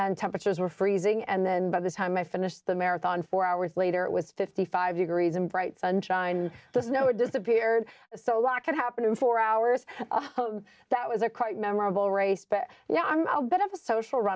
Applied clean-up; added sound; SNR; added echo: none; none; none; none.